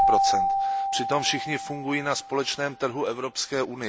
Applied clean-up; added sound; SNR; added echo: none; Keyboard (musical); -1 dB; none.